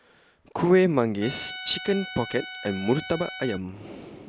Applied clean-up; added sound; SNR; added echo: none; Trumpet; 12 dB; none.